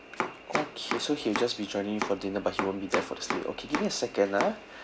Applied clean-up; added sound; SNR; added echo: none; Domestic sounds, home sounds; 5 dB; none.